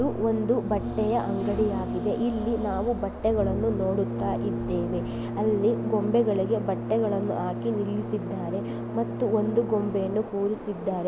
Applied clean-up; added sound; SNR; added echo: none; Brass instrument + Wind instrument, woodwind instrument; 6 dB; none.